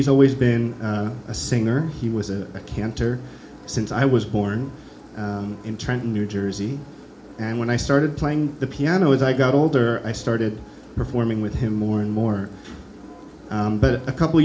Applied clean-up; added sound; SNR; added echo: none; Engine; 20 dB; reverberation time 0.4 s.